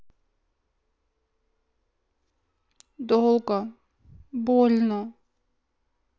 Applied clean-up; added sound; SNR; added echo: none; none; none; none.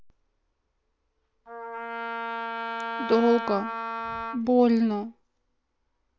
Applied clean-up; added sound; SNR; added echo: none; Wind instrument, woodwind instrument; 5 dB; none.